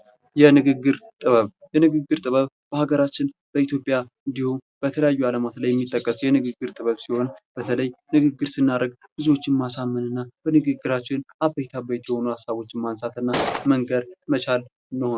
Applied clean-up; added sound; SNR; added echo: none; Gunshot, gunfire; 2 dB; none.